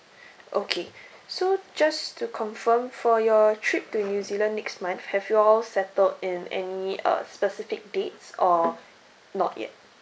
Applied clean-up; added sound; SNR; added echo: none; none; none; none.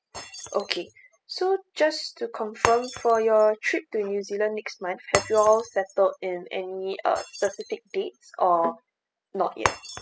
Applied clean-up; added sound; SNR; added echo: classical method spectral subtraction.